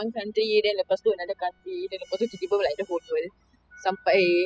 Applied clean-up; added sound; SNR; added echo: classical method spectral subtraction.